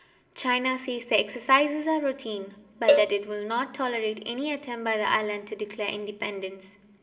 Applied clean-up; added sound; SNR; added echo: none; Cowbell; 1 dB; reverberation time 2.3 s.